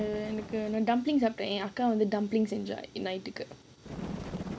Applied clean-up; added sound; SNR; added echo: none; Bird; 13 dB; none.